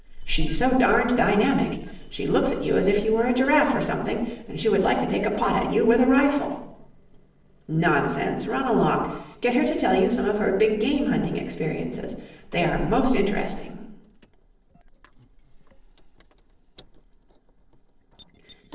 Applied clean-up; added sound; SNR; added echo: neural separator model SepFormer DNS4.